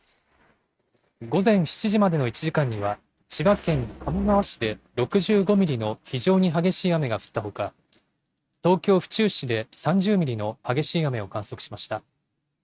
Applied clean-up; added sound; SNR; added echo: neural mask model RNNoise.